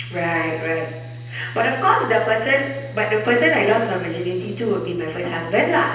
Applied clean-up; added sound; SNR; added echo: none; Mechanical fan; 14 dB; reverberation time 0.9 s.